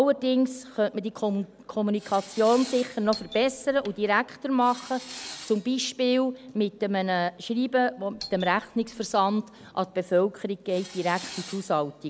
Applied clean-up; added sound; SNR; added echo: none; Doorbell + Tools; 17 dB; none.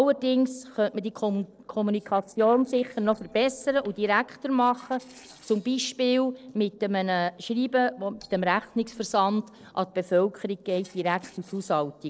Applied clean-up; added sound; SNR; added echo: neural separator model SepFormer DNS4.